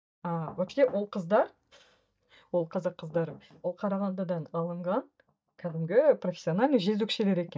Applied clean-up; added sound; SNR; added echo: neural mask model DeepFilterNet 3.